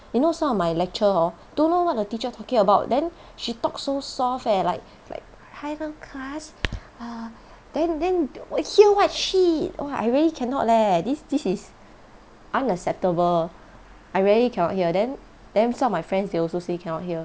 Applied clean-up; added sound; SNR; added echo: none; none; none; none.